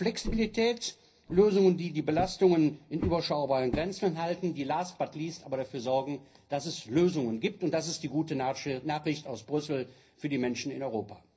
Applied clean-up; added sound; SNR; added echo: none; Walk, footsteps; 11 dB; reverberation time 0.5 s.